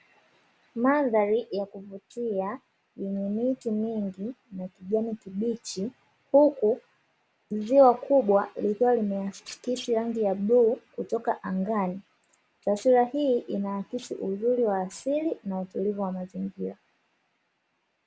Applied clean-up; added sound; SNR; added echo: none; none; none; none.